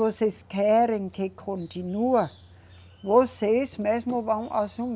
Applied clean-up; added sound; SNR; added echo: none; none; none; none.